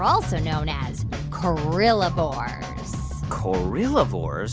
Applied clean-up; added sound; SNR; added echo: none; none; none; none.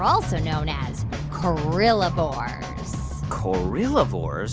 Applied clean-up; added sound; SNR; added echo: none; Thunder; 17 dB; none.